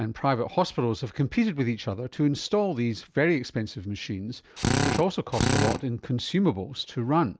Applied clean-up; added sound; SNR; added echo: none; Drill; -1 dB; none.